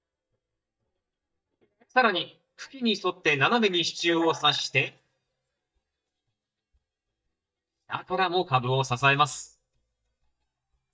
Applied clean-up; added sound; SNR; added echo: neural mask model DeepFilterNet 3.